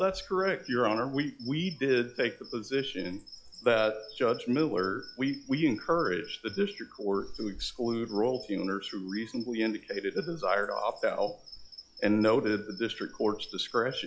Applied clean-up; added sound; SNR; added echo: classical method log-MMSE.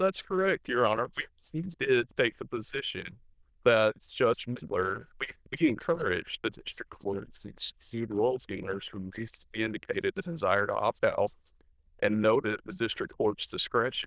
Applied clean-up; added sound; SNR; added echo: neural diffusion model UNIVERSE++.